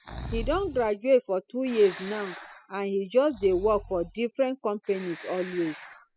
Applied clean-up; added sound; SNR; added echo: classical method spectral subtraction.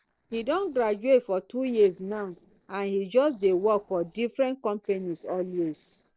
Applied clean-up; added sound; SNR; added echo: neural separator model SepFormer DNS4.